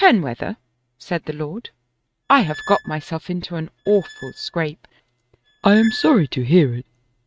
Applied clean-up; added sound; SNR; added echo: neural mask model RNNoise.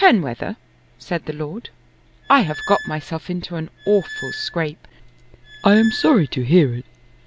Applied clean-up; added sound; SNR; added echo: none; Squeak; 14 dB; none.